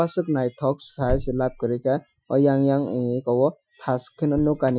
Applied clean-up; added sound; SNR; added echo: classical method Wiener filter.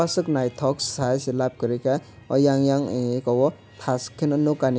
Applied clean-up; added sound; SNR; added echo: none; none; none; none.